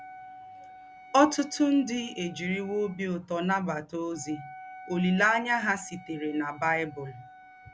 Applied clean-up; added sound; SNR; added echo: none; Wind instrument, woodwind instrument; 19 dB; none.